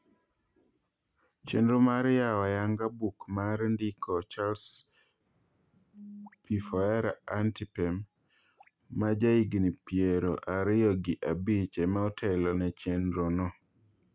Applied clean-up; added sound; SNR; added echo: none; none; none; none.